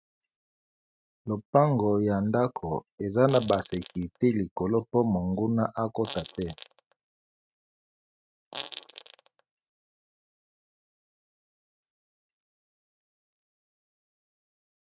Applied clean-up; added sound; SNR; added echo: neural mask model RNNoise.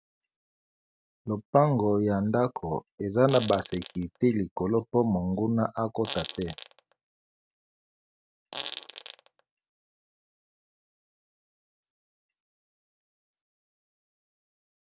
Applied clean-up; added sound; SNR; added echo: none; Fart; 10 dB; none.